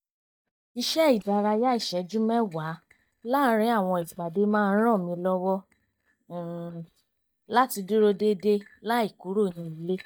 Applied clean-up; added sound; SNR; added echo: neural mask model DeepFilterNet 3.